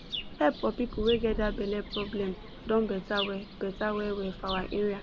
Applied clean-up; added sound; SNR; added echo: none; Chirp, tweet + Thunder; 9 dB; none.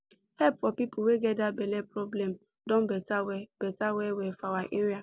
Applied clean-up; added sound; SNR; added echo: none; none; none; none.